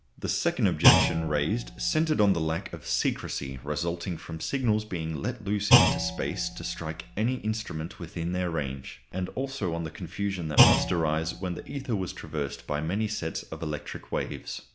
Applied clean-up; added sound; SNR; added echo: none; Thump, thud; 2 dB; none.